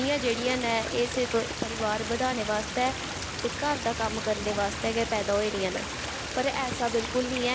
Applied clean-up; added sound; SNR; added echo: none; Stream; 5 dB; none.